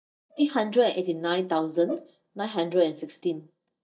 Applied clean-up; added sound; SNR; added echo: neural mask model DeepFilterNet 3.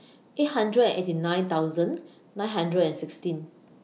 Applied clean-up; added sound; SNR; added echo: none; none; none; none.